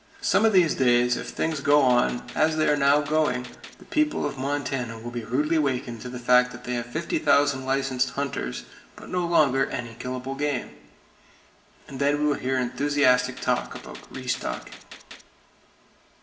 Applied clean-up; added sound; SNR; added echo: none; Gunshot, gunfire; 19 dB; reverberation time 0.7 s.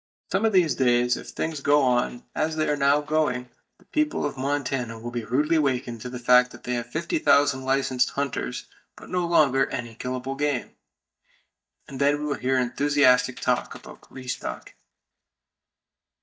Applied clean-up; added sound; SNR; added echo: neural mask model DeepFilterNet 3.